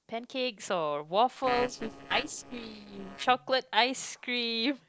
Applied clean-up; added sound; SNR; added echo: neural separator model SepFormer DNS4.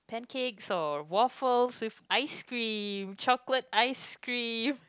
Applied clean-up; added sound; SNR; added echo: none; none; none; none.